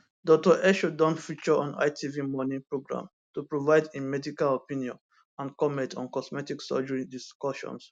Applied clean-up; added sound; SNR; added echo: none; none; none; none.